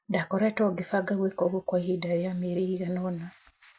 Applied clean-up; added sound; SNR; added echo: none; none; none; none.